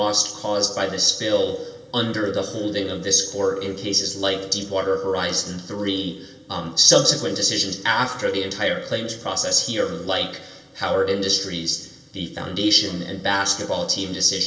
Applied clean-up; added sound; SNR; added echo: none; none; none; reverberation time 0.9 s.